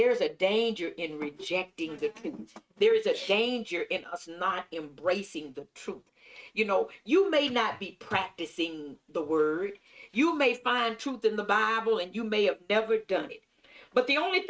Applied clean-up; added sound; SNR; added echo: neural mask model RNNoise.